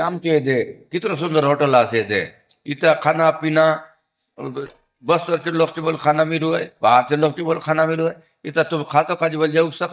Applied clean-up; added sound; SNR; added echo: neural mask model DeepFilterNet 3.